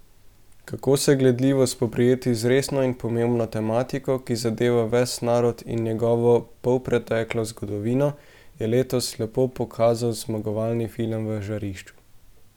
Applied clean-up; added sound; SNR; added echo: none; none; none; none.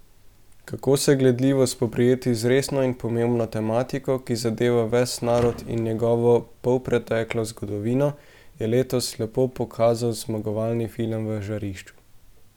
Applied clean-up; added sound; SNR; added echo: none; Thump, thud; 19 dB; none.